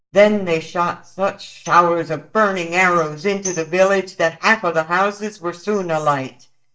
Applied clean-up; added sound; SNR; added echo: neural mask model DeepFilterNet 3.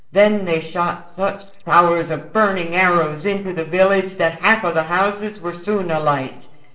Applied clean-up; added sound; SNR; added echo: neural separator model SepFormer DNS4.